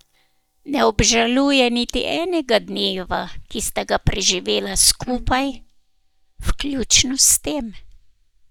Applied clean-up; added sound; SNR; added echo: neural mask model DeepFilterNet 3.